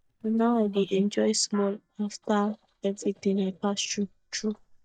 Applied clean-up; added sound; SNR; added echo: neural mask model DeepFilterNet 3.